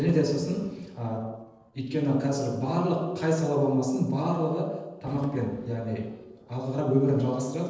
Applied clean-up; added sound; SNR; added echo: neural separator model SepFormer DNS4.